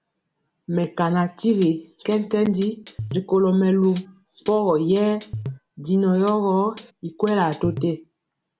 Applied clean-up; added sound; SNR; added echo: none; Hi-hat; 15 dB; none.